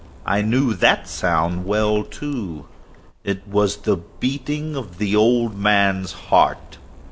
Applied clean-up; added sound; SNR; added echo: none; Zipper (clothing); 17 dB; none.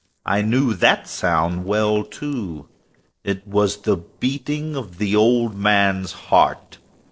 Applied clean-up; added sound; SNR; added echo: neural separator model SepFormer DNS4.